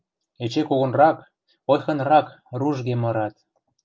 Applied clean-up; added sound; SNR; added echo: none; none; none; none.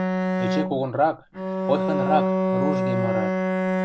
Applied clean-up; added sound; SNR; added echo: none; Bowed string instrument; -3 dB; none.